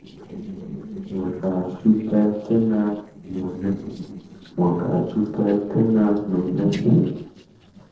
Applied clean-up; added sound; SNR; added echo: neural separator model SepFormer DNS4.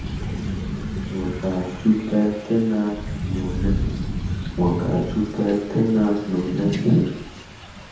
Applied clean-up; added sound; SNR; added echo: none; Thunder / Rain; 6 dB; reverberation time 1.0 s.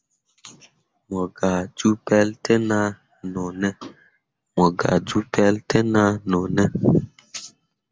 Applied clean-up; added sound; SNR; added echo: none; none; none; none.